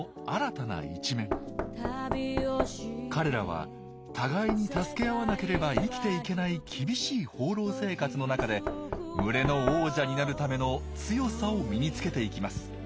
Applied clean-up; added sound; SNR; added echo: none; Knock; 7 dB; none.